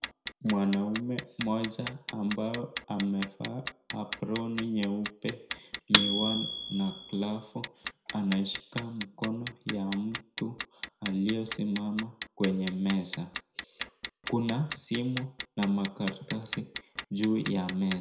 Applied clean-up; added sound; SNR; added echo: none; Clock; 4 dB; reverberation time 0.5 s.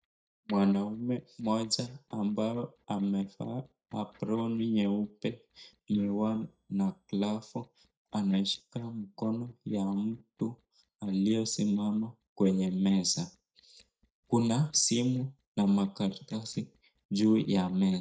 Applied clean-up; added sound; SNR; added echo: neural mask model DeepFilterNet 3.